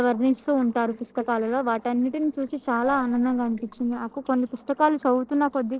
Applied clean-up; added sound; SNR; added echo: neural separator model SepFormer DNS4.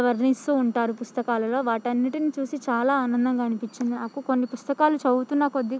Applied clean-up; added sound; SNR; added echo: none; none; none; none.